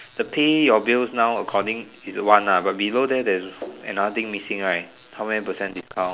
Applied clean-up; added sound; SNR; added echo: none; none; none; none.